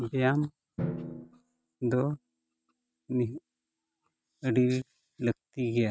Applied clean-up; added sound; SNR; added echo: neural mask model RNNoise.